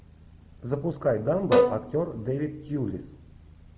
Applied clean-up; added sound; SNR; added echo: none; Bowed string instrument; -3 dB; none.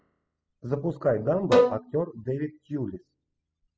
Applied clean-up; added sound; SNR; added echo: classical method spectral subtraction.